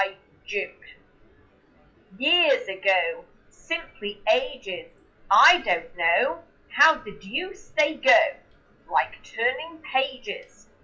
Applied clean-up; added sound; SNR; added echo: classical method WPE with log-MMSE.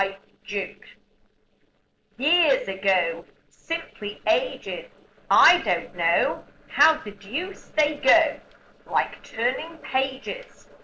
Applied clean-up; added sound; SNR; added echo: neural separator model SepFormer DNS4.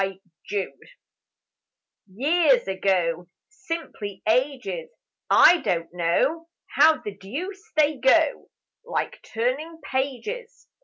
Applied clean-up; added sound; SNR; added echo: none; none; none; none.